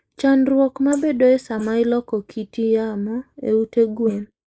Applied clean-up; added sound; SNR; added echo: neural mask model Resemble Enhance denoiser.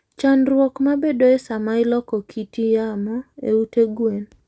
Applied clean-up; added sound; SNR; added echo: none; none; none; none.